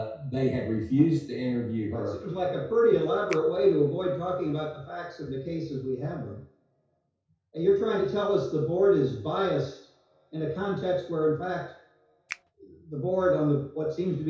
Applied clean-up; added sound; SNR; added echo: none; Finger snapping; 15 dB; reverberation time 0.6 s.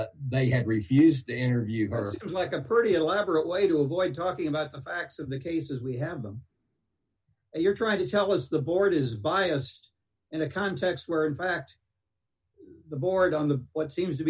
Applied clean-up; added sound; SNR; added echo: none; none; none; none.